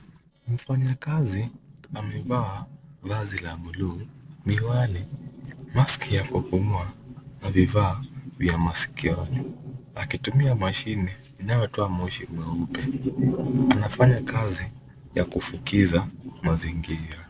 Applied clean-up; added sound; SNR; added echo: neural separator model SepFormer DNS4.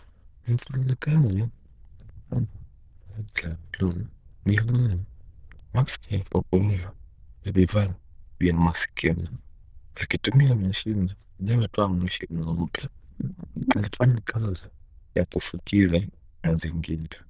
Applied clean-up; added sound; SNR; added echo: neural diffusion model UNIVERSE++.